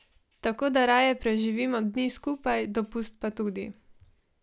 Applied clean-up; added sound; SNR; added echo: none; none; none; none.